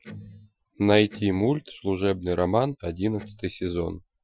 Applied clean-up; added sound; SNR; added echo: classical method Wiener filter.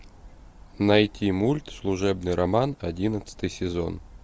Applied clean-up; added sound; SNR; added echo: none; none; none; none.